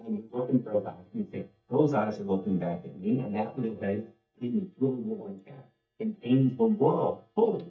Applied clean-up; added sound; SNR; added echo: neural mask model DeepFilterNet 3.